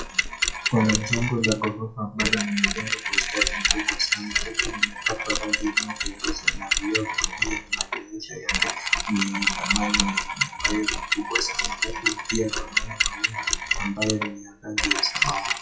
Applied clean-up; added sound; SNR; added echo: classical method WPE with log-MMSE.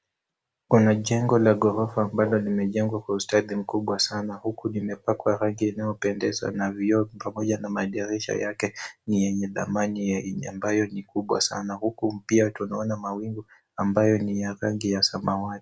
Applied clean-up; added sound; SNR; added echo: none; none; none; none.